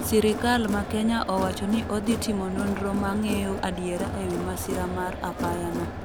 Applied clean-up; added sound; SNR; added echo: none; Crowd; 5 dB; none.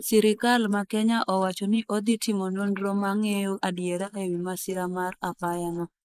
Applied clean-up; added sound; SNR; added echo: neural mask model Resemble Enhance denoiser.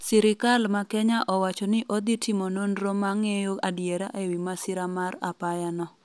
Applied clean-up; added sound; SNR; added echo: none; none; none; none.